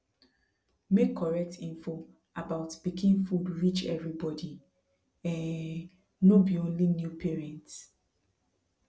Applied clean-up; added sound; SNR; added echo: none; none; none; none.